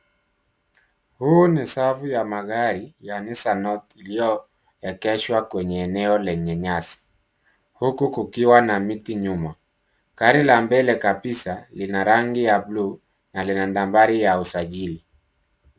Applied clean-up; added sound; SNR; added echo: none; none; none; none.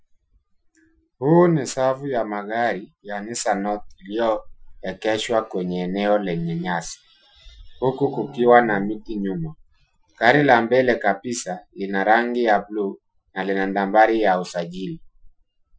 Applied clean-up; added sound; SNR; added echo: classical method Wiener filter.